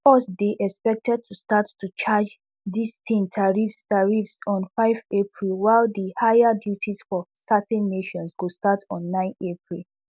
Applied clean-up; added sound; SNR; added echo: none; none; none; none.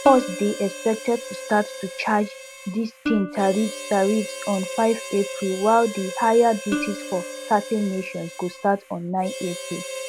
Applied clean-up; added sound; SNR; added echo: none; Plucked string instrument + Harmonica; 10 dB; none.